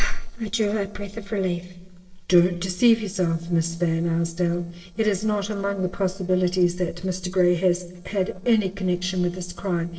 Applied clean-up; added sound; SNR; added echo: neural separator model SepFormer DNS4.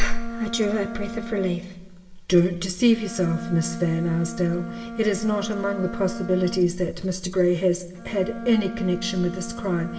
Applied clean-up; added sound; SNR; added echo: none; Bowed string instrument; 11 dB; reverberation time 0.9 s.